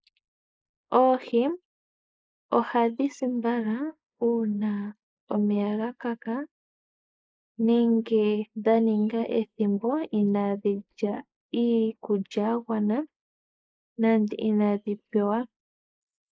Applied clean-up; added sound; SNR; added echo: neural mask model Resemble Enhance denoiser.